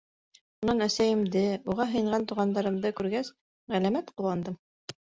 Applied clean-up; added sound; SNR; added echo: none; none; none; none.